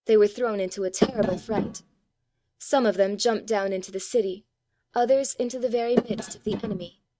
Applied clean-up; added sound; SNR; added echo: neural mask model RNNoise.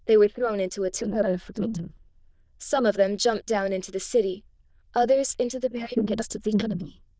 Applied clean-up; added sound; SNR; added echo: neural diffusion model UNIVERSE++.